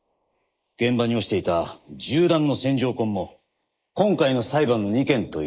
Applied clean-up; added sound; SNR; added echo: neural mask model Resemble Enhance denoiser.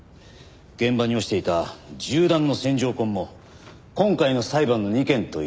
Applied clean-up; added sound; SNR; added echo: none; none; none; none.